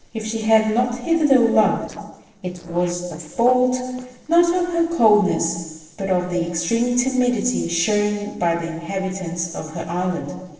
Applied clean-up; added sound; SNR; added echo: neural separator model SepFormer DNS4.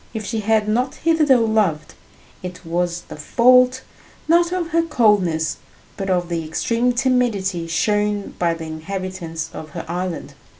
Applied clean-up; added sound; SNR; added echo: none; none; none; none.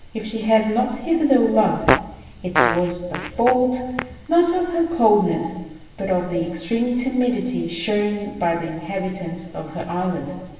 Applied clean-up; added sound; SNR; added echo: none; Fart; 4 dB; reverberation time 1.3 s.